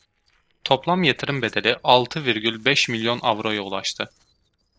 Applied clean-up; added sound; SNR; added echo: neural separator model SepFormer DNS4.